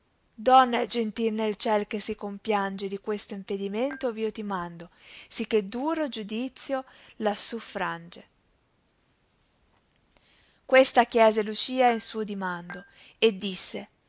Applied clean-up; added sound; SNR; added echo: none; Dishes, pots, and pans / Chink, clink; 19 dB; none.